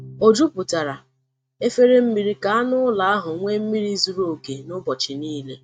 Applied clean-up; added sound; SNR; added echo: neural mask model RNNoise.